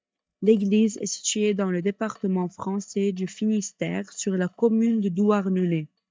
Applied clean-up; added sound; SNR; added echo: neural mask model DeepFilterNet 3.